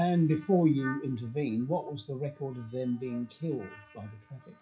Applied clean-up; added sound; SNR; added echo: classical method WPE with log-MMSE.